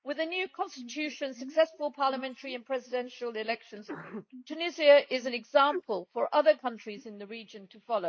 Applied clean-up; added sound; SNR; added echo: neural mask model Resemble Enhance denoiser.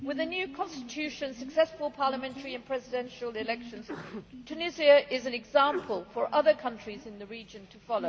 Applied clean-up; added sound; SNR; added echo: none; Sneeze; 14 dB; none.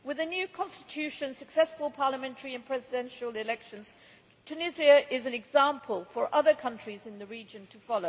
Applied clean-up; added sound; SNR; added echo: none; none; none; none.